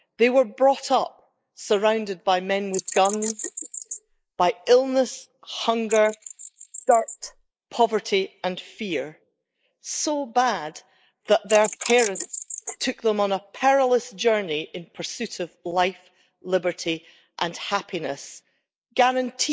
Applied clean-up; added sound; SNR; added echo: neural mask model Resemble Enhance denoiser.